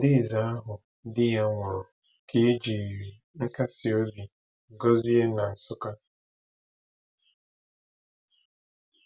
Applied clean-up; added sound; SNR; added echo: none; none; none; none.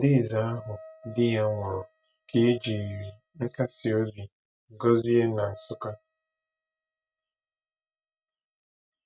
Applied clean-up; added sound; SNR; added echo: neural mask model RNNoise.